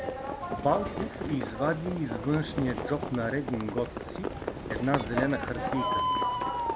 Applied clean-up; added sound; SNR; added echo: none; Bird + Livestock, farm animals, working animals; 1 dB; none.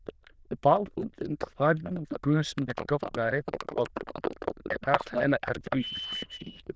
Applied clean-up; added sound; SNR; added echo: neural diffusion model UNIVERSE++.